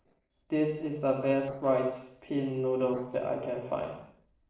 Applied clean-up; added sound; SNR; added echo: neural separator model SepFormer DNS4.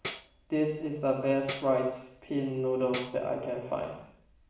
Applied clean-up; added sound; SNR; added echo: none; Tambourine; 15 dB; reverberation time 0.7 s.